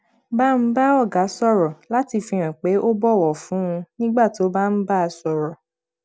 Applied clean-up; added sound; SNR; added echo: none; none; none; none.